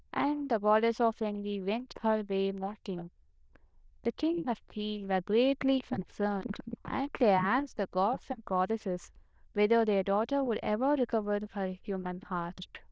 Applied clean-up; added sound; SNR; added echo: neural diffusion model UNIVERSE++.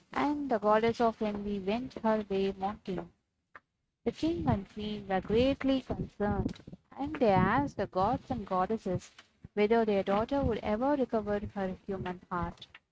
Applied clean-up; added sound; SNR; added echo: neural mask model RNNoise.